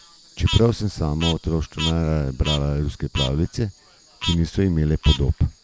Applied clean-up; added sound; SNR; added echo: none; Frog; 11 dB; none.